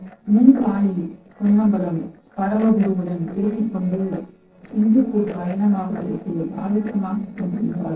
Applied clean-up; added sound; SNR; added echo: neural separator model SepFormer DNS4.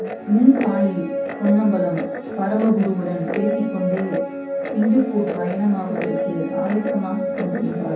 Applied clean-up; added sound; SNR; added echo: none; Guitar; 6 dB; reverberation time 0.7 s.